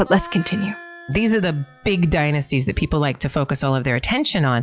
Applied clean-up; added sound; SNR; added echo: classical method log-MMSE.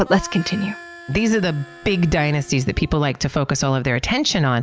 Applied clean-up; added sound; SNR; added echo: none; Harmonica; 19 dB; none.